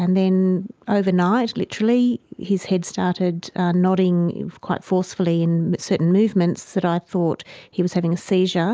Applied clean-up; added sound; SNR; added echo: none; none; none; none.